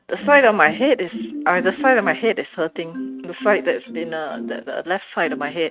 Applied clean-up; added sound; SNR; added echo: neural mask model RNNoise.